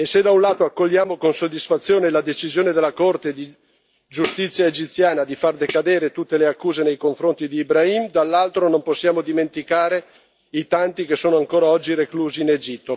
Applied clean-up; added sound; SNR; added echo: neural mask model DeepFilterNet 3.